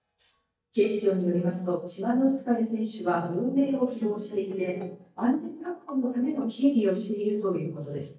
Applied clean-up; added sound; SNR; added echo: neural mask model DeepFilterNet 3.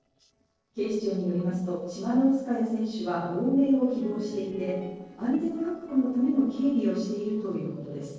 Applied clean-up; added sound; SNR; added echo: neural separator model SepFormer DNS4.